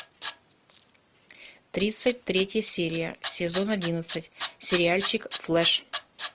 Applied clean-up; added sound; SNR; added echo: none; Tools; 5 dB; none.